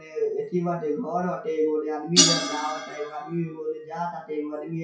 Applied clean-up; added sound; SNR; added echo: classical method WPE with log-MMSE.